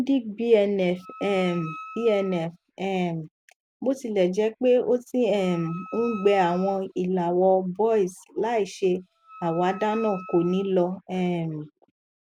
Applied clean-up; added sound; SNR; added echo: none; Wind instrument, woodwind instrument; 19 dB; none.